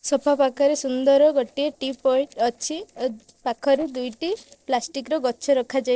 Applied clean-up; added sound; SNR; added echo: neural separator model SepFormer DNS4.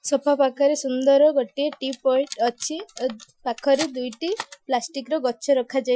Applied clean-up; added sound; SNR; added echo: classical method Wiener filter.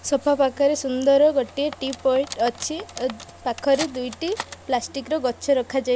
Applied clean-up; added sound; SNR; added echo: none; Cutlery, silverware; 16 dB; none.